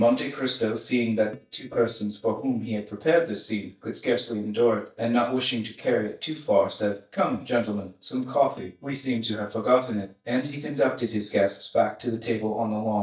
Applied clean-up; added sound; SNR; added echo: neural mask model DeepFilterNet 3.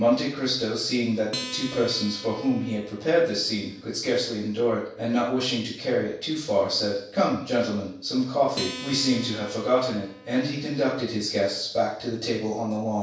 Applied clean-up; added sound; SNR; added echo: none; Acoustic guitar; 17 dB; reverberation time 0.7 s.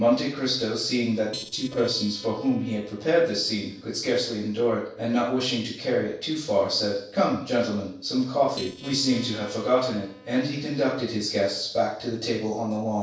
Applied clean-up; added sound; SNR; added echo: neural separator model SepFormer DNS4.